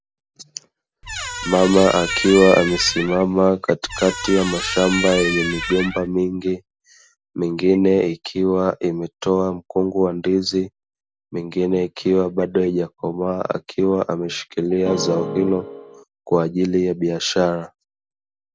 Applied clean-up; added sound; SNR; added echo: none; Keyboard (musical) + Squeak; 7 dB; none.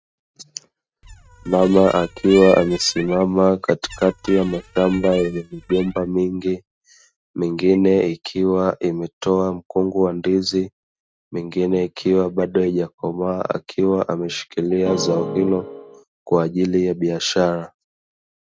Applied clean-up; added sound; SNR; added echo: neural mask model RNNoise.